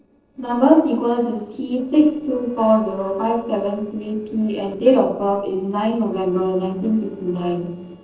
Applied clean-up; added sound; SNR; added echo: neural separator model SepFormer DNS4.